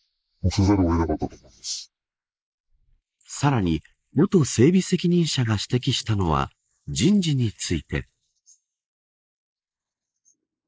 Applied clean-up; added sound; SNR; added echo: neural mask model Resemble Enhance denoiser.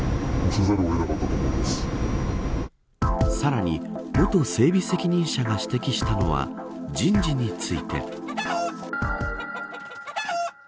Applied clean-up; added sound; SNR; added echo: none; Chicken, rooster; 8 dB; none.